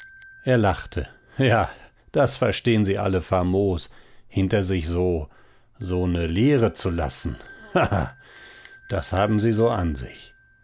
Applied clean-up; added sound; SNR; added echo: none; Bell; 14 dB; none.